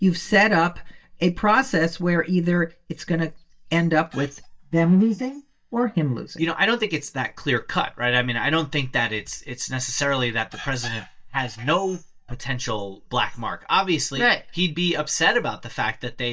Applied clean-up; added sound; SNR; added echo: neural mask model DeepFilterNet 3.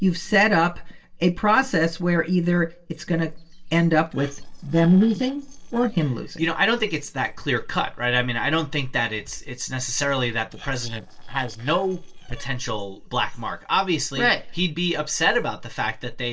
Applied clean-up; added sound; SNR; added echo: neural separator model SepFormer DNS4.